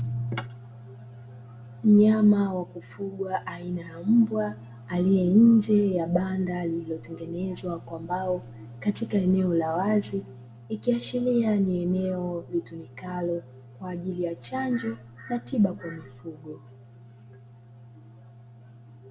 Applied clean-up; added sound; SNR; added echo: none; none; none; reverberation time 0.4 s.